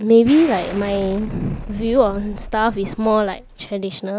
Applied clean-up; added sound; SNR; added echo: none; Explosion; 14 dB; none.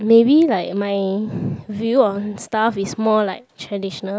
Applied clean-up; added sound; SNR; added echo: none; none; none; none.